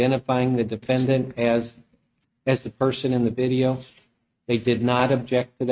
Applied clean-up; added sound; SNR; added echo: neural mask model RNNoise.